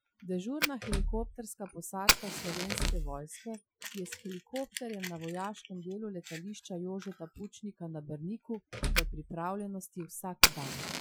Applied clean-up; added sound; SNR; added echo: classical method Wiener filter.